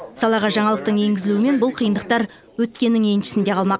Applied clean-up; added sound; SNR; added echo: none; none; none; none.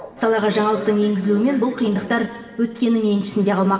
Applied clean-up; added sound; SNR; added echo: none; none; none; reverberation time 1.8 s.